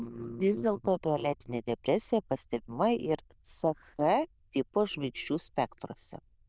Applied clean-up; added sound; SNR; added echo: neural diffusion model UNIVERSE++.